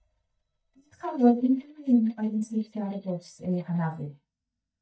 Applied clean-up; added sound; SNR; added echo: neural mask model DeepFilterNet 3.